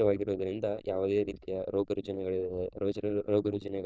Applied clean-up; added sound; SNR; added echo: neural diffusion model UNIVERSE++.